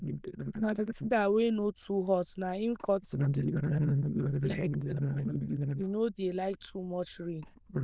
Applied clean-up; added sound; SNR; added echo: neural diffusion model UNIVERSE++.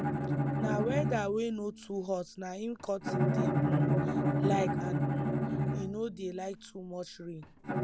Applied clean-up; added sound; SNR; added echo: none; Bowed string instrument; -5 dB; none.